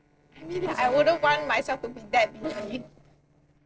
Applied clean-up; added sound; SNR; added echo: neural separator model SepFormer DNS4.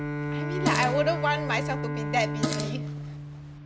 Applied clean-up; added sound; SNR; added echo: none; Bowed string instrument + Fart; 0 dB; none.